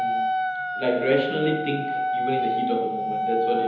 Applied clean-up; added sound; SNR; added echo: none; Wind instrument, woodwind instrument; 0 dB; reverberation time 1.3 s.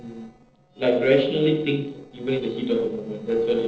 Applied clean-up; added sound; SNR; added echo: neural separator model SepFormer DNS4.